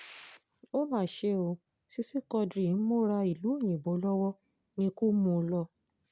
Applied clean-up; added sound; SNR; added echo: none; none; none; none.